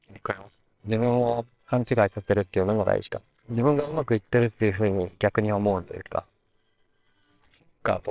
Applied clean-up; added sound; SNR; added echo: neural separator model SepFormer WHAMR!.